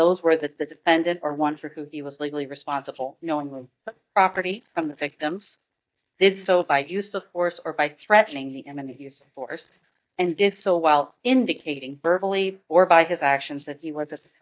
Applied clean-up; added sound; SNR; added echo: neural mask model DeepFilterNet 3.